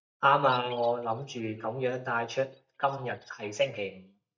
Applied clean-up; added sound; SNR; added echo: neural mask model DeepFilterNet 3.